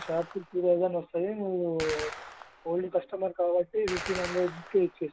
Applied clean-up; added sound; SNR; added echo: none; Gunshot, gunfire; 13 dB; none.